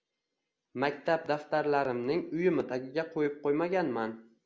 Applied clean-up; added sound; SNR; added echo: none; none; none; none.